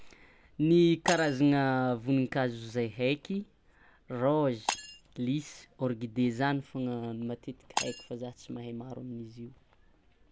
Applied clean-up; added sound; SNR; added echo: none; Shatter; 13 dB; none.